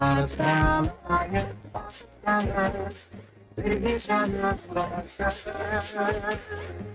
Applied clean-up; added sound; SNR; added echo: neural mask model RNNoise.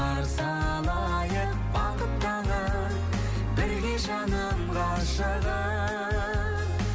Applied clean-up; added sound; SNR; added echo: none; none; none; none.